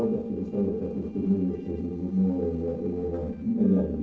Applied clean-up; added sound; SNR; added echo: neural separator model SepFormer DNS4.